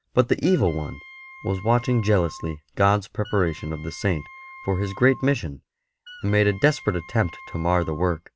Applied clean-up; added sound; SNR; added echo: none; Wind instrument, woodwind instrument; 20 dB; none.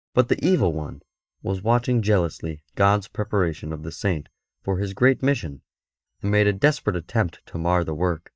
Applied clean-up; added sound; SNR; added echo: neural mask model DeepFilterNet 3.